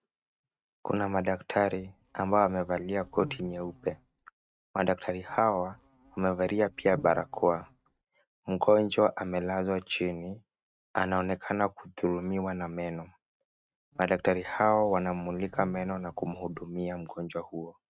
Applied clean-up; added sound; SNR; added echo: neural mask model RNNoise.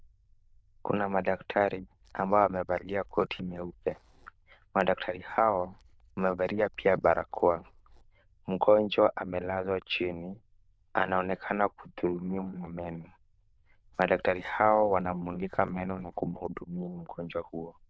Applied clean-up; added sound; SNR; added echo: neural diffusion model UNIVERSE++.